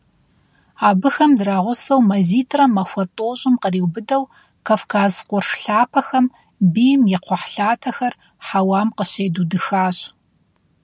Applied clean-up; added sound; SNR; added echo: none; none; none; none.